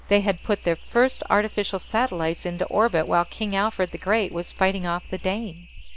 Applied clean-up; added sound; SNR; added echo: none; none; none; none.